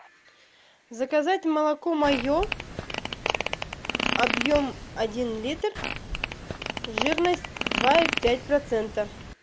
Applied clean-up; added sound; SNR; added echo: none; Fart; 3 dB; none.